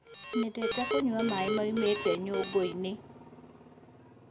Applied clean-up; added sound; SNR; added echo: none; Alarm; 1 dB; none.